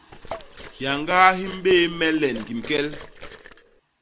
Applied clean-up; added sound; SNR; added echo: none; Liquid; 16 dB; none.